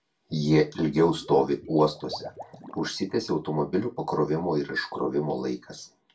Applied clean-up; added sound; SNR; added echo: none; Liquid; 20 dB; reverberation time 0.2 s.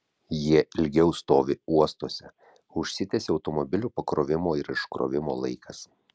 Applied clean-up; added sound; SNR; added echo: none; none; none; none.